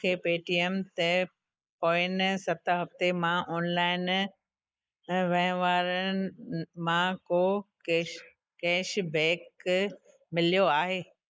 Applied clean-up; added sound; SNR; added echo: neural mask model Resemble Enhance denoiser.